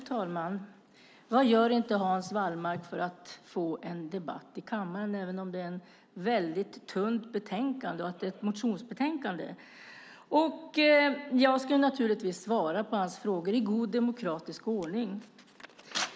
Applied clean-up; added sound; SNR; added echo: none; none; none; none.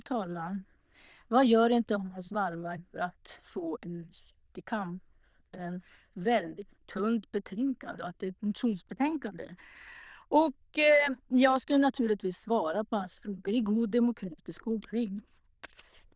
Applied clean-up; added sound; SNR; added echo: neural diffusion model UNIVERSE++.